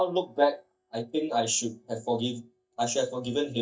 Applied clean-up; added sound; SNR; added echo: neural mask model DeepFilterNet 3.